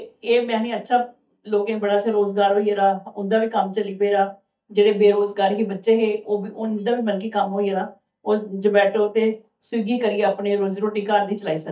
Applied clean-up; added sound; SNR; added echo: neural mask model DeepFilterNet 3.